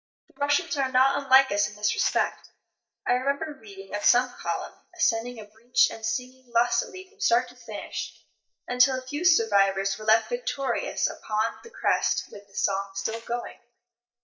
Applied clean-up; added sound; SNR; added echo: neural mask model DeepFilterNet 3.